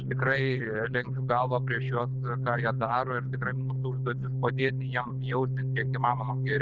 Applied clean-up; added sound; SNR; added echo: neural diffusion model UNIVERSE++.